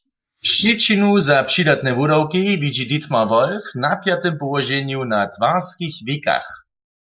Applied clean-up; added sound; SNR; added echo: neural mask model Resemble Enhance denoiser.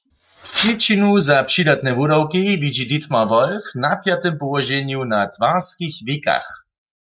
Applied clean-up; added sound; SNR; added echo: neural mask model RNNoise.